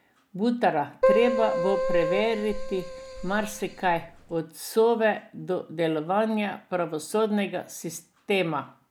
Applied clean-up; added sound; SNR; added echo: none; Keyboard (musical); 1 dB; none.